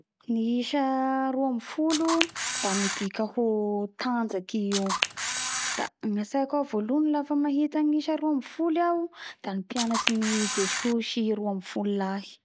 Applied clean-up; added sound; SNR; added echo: none; Camera; 1 dB; none.